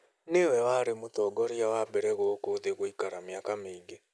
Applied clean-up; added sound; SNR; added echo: none; none; none; none.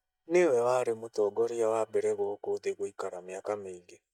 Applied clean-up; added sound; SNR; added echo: neural mask model DeepFilterNet 3.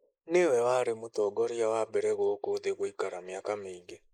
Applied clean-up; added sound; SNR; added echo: neural mask model Resemble Enhance denoiser.